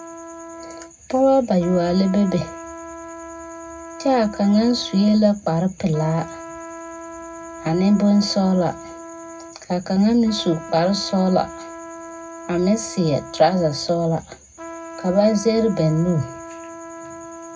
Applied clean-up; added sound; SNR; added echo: none; Trumpet; 15 dB; reverberation time 0.3 s.